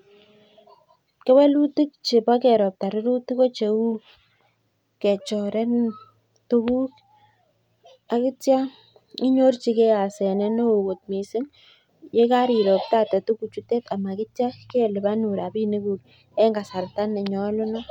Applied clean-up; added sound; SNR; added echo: none; none; none; none.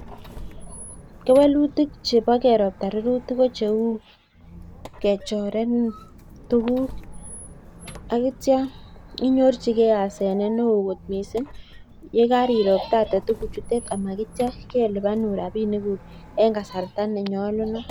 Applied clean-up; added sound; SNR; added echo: none; Squeak; 18 dB; none.